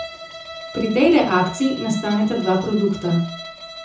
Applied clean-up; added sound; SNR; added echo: none; Bowed string instrument; 14 dB; reverberation time 0.5 s.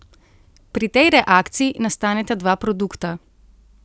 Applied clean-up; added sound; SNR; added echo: none; none; none; none.